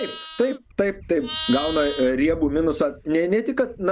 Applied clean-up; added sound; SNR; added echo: none; Livestock, farm animals, working animals; 11 dB; none.